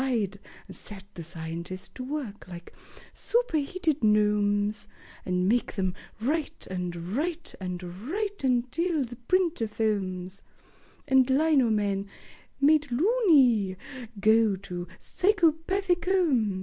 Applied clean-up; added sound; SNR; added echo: none; none; none; none.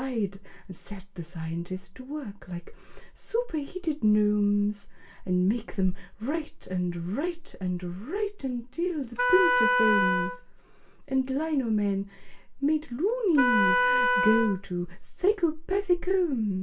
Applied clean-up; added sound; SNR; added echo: none; Wind instrument, woodwind instrument; -1 dB; reverberation time 0.2 s.